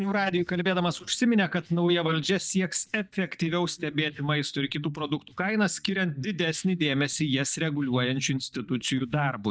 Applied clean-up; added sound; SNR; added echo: neural mask model DeepFilterNet 3.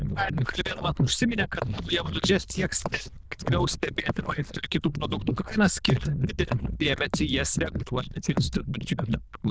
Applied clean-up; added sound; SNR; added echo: neural diffusion model UNIVERSE++.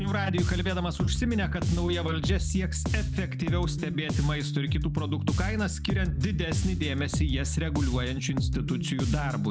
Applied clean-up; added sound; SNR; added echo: none; Bass guitar; -2 dB; none.